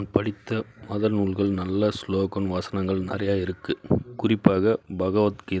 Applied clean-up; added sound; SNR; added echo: none; none; none; none.